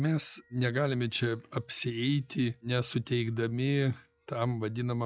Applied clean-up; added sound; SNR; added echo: classical method log-MMSE.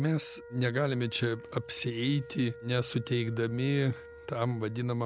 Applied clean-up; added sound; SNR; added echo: none; Wind instrument, woodwind instrument; 17 dB; none.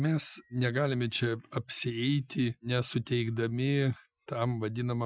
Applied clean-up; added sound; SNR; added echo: classical method Wiener filter.